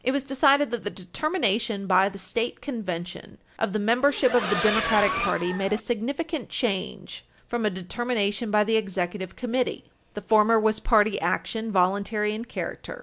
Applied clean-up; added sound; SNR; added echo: none; Accelerating, revving, vroom; 3 dB; none.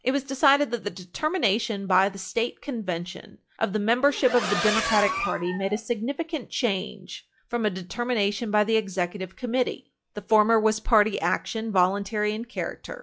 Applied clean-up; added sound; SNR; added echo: classical method log-MMSE.